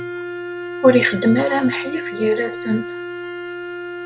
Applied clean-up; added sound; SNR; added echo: none; Wind instrument, woodwind instrument; 8 dB; none.